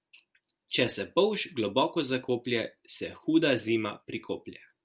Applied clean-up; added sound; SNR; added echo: none; none; none; none.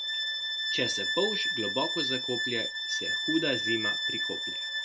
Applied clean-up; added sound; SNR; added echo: none; Bowed string instrument; -3 dB; none.